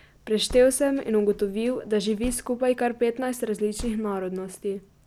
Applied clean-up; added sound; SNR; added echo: none; Car; 17 dB; none.